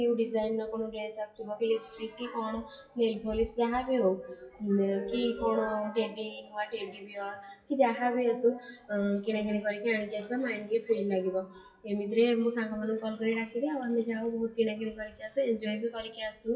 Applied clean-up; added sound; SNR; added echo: classical method WPE with log-MMSE.